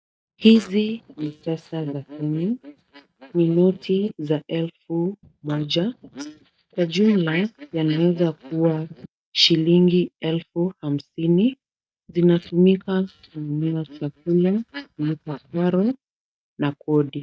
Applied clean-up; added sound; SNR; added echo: neural mask model DeepFilterNet 3.